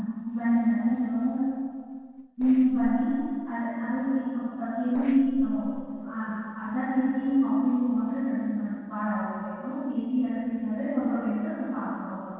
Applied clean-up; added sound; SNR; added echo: neural separator model SepFormer DNS4.